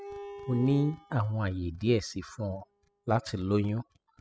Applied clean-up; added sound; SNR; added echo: classical method spectral subtraction.